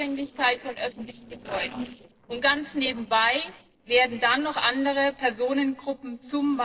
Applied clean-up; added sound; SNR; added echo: neural separator model SepFormer DNS4.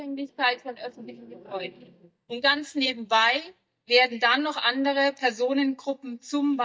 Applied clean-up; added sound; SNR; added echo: neural mask model DeepFilterNet 3.